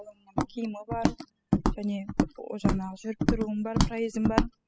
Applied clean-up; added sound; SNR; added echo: classical method spectral subtraction.